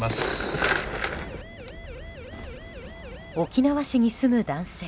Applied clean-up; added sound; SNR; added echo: none; Siren; 17 dB; none.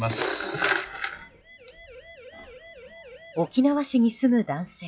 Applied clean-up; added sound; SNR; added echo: classical method log-MMSE.